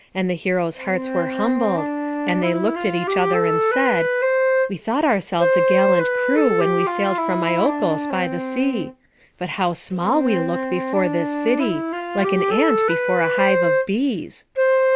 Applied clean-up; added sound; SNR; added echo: none; Wind instrument, woodwind instrument; -1 dB; none.